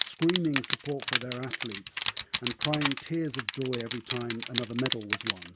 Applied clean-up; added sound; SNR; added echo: none; Crushing; 1 dB; none.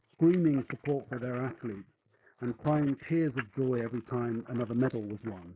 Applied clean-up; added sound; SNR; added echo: neural mask model Resemble Enhance denoiser.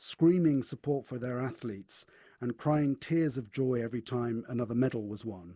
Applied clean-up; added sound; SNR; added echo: none; none; none; none.